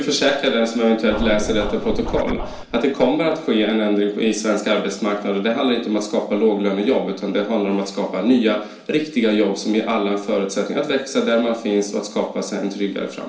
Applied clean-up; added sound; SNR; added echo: none; Scratching (performance technique); 7 dB; reverberation time 0.3 s.